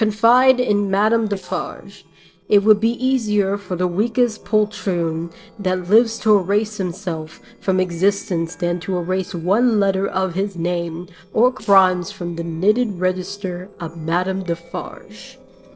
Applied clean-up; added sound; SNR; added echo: neural separator model SepFormer DNS4.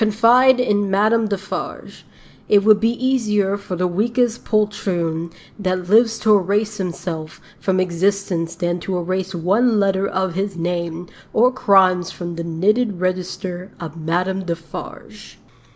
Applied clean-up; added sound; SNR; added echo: none; none; none; none.